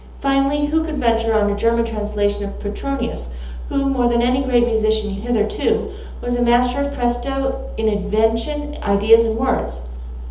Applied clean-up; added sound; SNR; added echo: none; none; none; reverberation time 0.8 s.